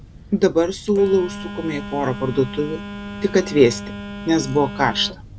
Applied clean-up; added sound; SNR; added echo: none; Telephone; 12 dB; none.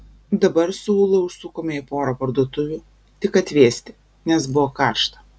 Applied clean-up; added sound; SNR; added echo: none; none; none; none.